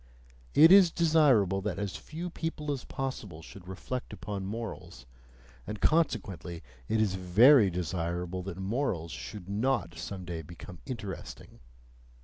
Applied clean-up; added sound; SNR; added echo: none; none; none; none.